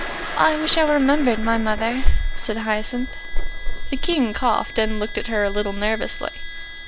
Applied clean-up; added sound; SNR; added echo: none; Thunder + Harmonica; 14 dB; none.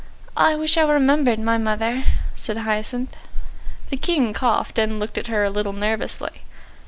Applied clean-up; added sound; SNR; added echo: none; none; none; none.